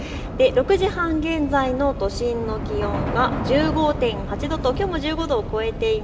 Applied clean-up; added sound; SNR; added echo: none; Subway, metro, underground / Train; 6 dB; reverberation time 1.7 s.